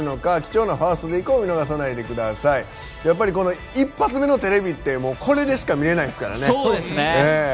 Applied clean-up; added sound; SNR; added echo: none; none; none; none.